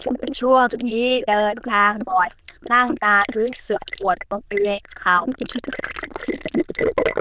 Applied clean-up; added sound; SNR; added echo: neural diffusion model UNIVERSE++.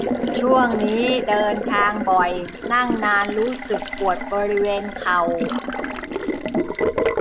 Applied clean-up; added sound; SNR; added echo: none; Water tap, faucet; 3 dB; none.